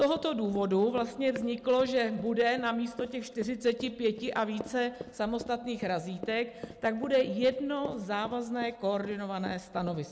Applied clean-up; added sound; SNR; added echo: none; Run; 17 dB; none.